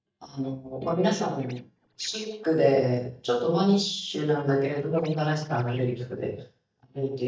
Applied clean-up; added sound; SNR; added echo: neural mask model DeepFilterNet 3.